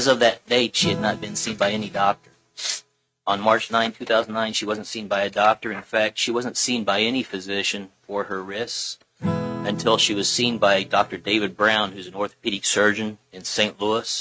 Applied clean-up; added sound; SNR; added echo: neural mask model RNNoise.